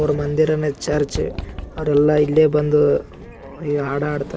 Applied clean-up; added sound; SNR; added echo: none; Sliding door; 15 dB; none.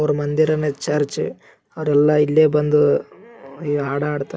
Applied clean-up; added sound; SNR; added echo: none; none; none; none.